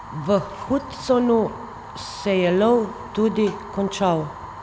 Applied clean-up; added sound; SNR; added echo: none; Fire; 14 dB; none.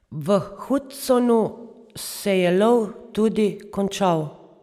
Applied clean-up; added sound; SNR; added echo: none; none; none; none.